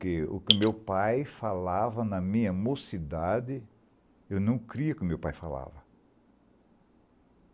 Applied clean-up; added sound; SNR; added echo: none; Drip; -4 dB; none.